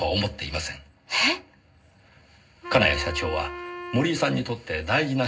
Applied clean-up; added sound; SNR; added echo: none; Wind instrument, woodwind instrument; 12 dB; reverberation time 0.4 s.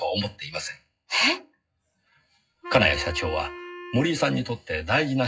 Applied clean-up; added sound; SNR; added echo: classical method WPE with log-MMSE.